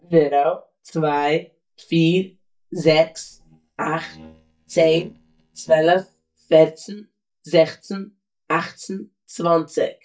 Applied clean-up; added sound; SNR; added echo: neural mask model DeepFilterNet 3.